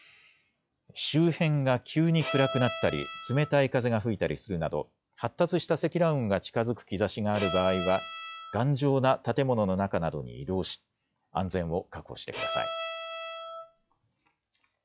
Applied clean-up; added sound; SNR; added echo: classical method log-MMSE.